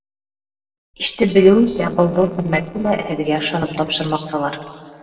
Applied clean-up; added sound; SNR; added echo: neural separator model SepFormer DNS4.